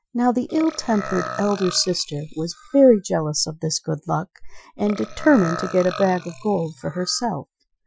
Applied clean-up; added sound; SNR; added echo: classical method Wiener filter.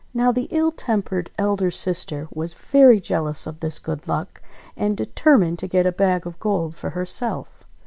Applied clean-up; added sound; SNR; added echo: none; none; none; none.